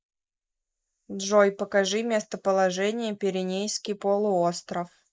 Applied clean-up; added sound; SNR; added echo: neural mask model Resemble Enhance denoiser.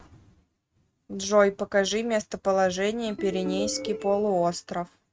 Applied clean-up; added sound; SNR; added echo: neural mask model RNNoise.